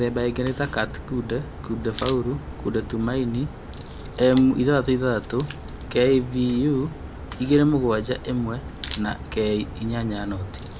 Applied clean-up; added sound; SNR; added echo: none; Crack; 12 dB; none.